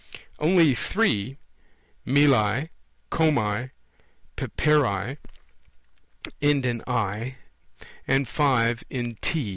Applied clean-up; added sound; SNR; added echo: none; none; none; none.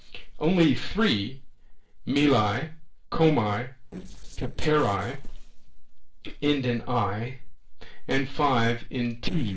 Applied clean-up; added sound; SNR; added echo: neural separator model SepFormer DNS4.